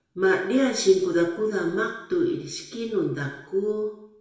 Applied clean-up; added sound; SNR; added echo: none; none; none; reverberation time 0.7 s.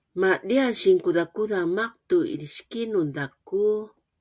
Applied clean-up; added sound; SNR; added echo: none; none; none; none.